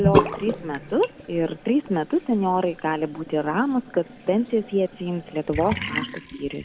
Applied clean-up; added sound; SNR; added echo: none; Bathtub (filling or washing) / Sink (filling or washing); 5 dB; none.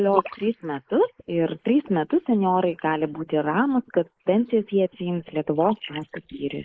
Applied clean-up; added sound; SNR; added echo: neural mask model Resemble Enhance denoiser.